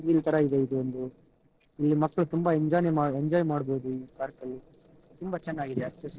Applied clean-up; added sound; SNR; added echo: neural separator model SepFormer DNS4.